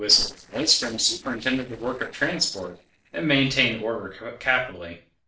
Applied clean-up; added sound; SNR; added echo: neural separator model SepFormer DNS4.